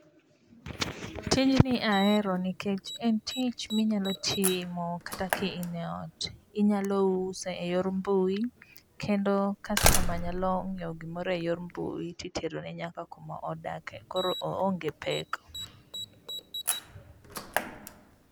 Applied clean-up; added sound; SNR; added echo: none; Slam; 6 dB; none.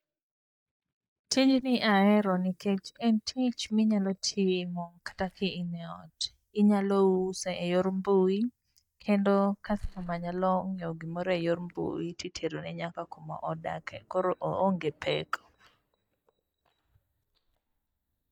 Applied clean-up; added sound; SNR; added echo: neural mask model DeepFilterNet 3.